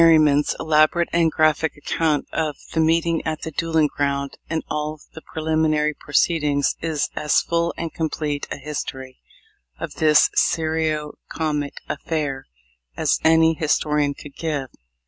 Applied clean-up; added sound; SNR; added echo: none; none; none; none.